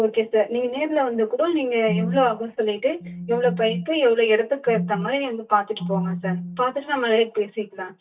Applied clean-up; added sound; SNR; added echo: neural mask model DeepFilterNet 3.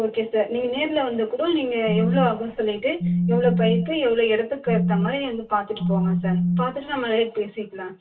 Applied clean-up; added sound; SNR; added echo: none; Telephone; 0 dB; reverberation time 0.2 s.